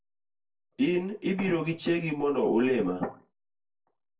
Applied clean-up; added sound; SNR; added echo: none; none; none; reverberation time 0.2 s.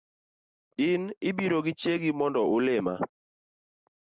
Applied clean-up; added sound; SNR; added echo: none; none; none; none.